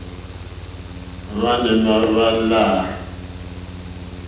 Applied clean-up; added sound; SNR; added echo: none; Mechanical fan; 12 dB; reverberation time 0.8 s.